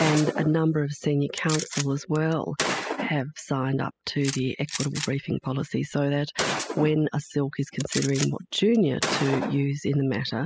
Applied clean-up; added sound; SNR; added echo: classical method spectral subtraction.